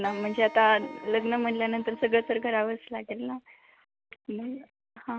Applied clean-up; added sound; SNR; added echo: none; Wind instrument, woodwind instrument; 17 dB; none.